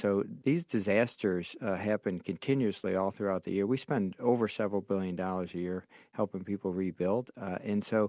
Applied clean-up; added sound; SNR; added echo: none; none; none; none.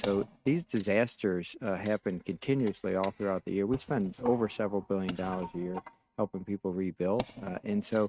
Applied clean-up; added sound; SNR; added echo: neural mask model RNNoise.